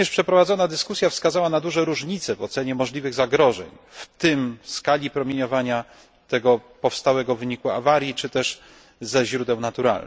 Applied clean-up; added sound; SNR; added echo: none; none; none; none.